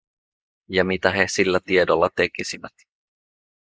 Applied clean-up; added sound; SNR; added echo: neural mask model Resemble Enhance denoiser.